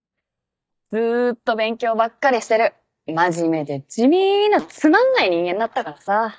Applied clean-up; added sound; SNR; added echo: neural mask model DeepFilterNet 3.